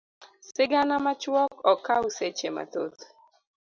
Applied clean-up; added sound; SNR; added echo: none; none; none; none.